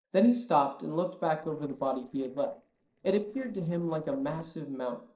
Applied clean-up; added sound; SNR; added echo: neural separator model SepFormer DNS4.